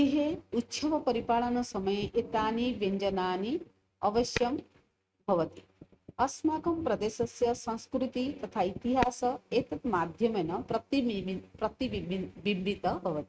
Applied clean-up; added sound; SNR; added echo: neural mask model RNNoise.